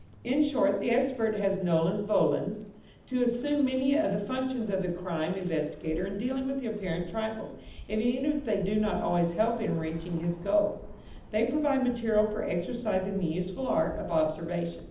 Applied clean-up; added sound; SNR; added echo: none; Bird; 18 dB; reverberation time 0.8 s.